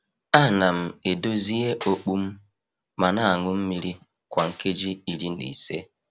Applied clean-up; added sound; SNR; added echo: none; Snare drum; 18 dB; none.